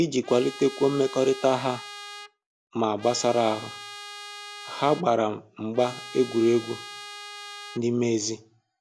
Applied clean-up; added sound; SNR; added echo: none; Trumpet; 15 dB; none.